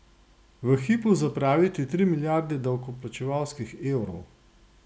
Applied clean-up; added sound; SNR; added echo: none; none; none; none.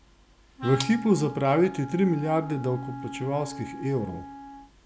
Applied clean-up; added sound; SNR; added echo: none; Gunshot, gunfire + Wind instrument, woodwind instrument; 12 dB; none.